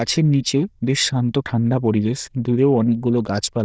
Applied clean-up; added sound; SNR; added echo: neural diffusion model UNIVERSE++.